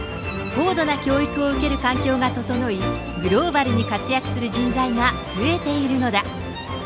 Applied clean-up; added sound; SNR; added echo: none; none; none; none.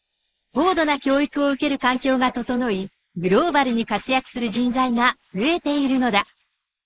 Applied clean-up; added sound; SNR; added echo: neural mask model Resemble Enhance denoiser.